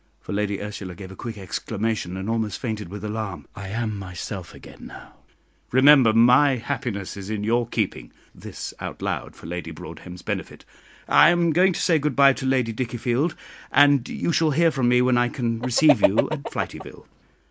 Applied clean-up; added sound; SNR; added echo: none; Chicken, rooster; 3 dB; none.